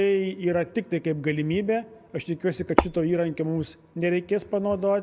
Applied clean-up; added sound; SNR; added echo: none; Tap / Hammer; -2 dB; none.